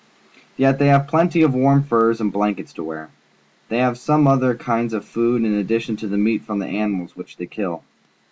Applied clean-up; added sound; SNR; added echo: none; none; none; none.